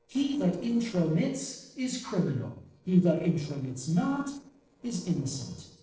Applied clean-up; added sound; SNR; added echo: neural separator model SepFormer DNS4.